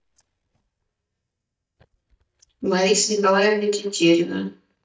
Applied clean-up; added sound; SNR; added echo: neural mask model DeepFilterNet 3.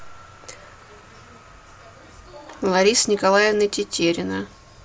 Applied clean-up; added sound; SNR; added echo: none; none; none; none.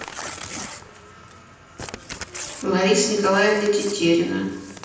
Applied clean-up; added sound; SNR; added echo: none; Crumpling, crinkling / Tearing; 15 dB; reverberation time 0.9 s.